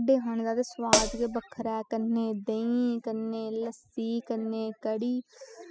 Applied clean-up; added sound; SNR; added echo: classical method spectral subtraction.